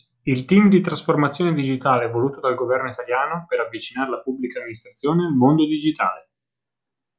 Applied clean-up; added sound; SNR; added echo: none; none; none; none.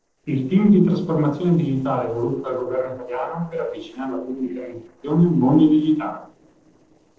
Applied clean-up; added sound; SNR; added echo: neural separator model SepFormer DNS4.